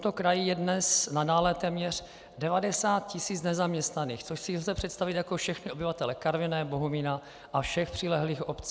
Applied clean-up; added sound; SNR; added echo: none; none; none; none.